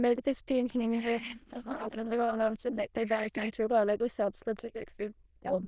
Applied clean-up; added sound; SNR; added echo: neural diffusion model UNIVERSE++.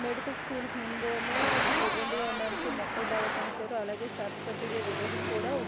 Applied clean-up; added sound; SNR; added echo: none; Cupboard open or close + Traffic noise, roadway noise; -3 dB; none.